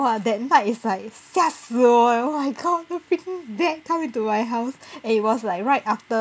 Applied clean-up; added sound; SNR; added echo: none; none; none; none.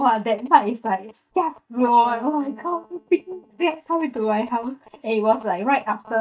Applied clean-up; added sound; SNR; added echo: neural mask model DeepFilterNet 3.